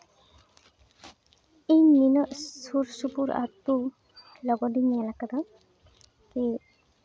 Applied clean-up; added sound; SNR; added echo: none; none; none; none.